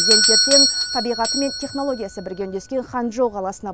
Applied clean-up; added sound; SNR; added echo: none; Doorbell; -3 dB; none.